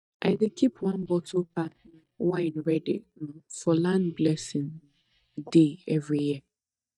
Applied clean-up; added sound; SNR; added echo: neural mask model DeepFilterNet 3.